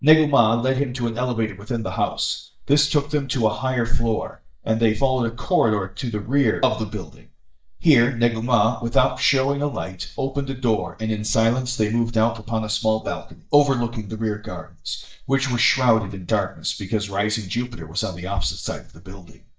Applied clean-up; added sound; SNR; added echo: neural mask model DeepFilterNet 3.